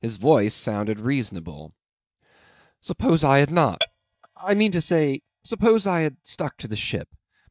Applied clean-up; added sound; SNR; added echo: neural mask model DeepFilterNet 3.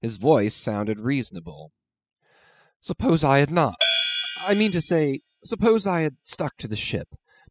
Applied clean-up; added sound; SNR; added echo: classical method spectral subtraction.